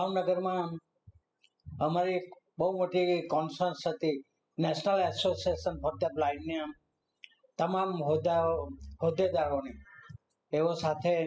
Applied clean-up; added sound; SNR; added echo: classical method spectral subtraction.